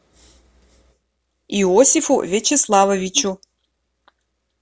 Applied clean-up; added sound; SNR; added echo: none; none; none; none.